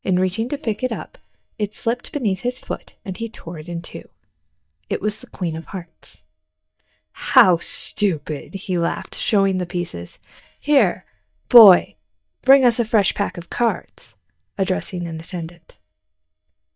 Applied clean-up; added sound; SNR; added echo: neural mask model DeepFilterNet 3.